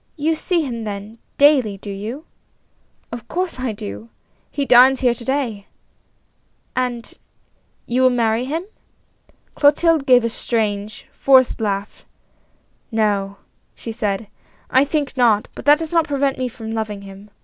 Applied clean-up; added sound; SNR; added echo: none; none; none; none.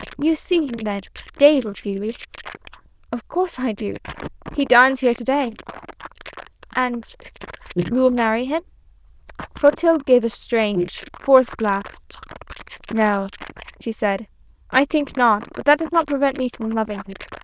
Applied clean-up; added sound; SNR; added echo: neural diffusion model UNIVERSE++.